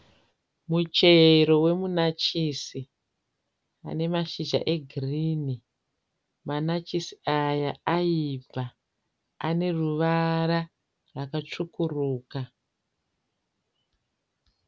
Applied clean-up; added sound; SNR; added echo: none; none; none; none.